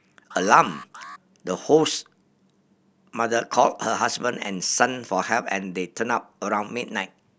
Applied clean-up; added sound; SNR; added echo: none; Alarm; 19 dB; none.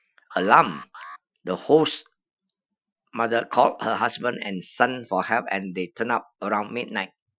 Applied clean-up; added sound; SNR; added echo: classical method Wiener filter.